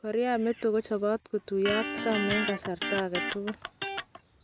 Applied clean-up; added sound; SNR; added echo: none; Electric guitar; 4 dB; none.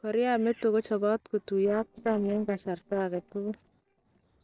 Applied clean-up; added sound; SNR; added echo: neural separator model SepFormer DNS4.